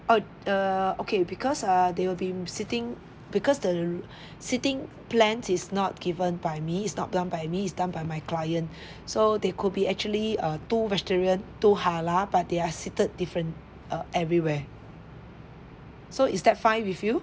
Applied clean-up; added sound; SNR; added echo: none; none; none; none.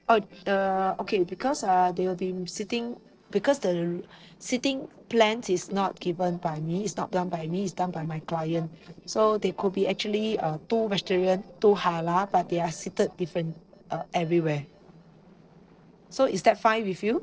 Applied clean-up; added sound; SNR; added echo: neural separator model SepFormer DNS4.